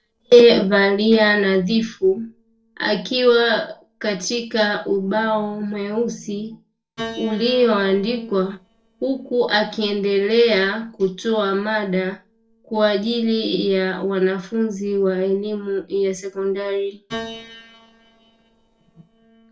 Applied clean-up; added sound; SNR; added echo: neural separator model SepFormer DNS4.